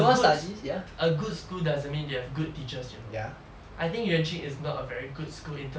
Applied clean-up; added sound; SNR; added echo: none; none; none; none.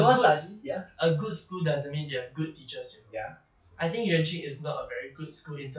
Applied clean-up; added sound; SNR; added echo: classical method log-MMSE.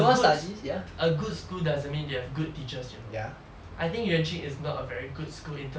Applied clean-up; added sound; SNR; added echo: none; Bowed string instrument; 19 dB; none.